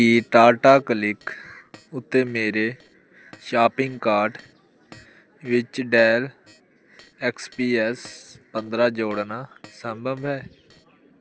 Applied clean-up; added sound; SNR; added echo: neural separator model SepFormer DNS4.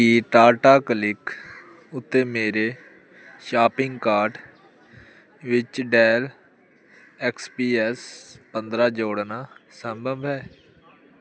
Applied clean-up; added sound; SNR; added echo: none; none; none; none.